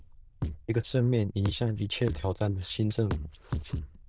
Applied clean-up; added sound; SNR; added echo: neural diffusion model UNIVERSE++.